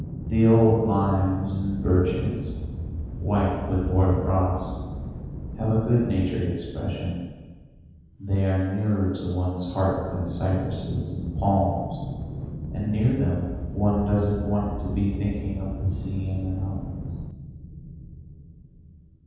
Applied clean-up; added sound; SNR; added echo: none; Aircraft; 8 dB; reverberation time 1.2 s.